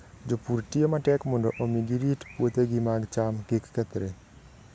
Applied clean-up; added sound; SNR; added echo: none; none; none; none.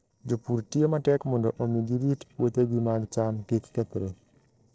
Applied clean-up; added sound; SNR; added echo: neural separator model SepFormer DNS4.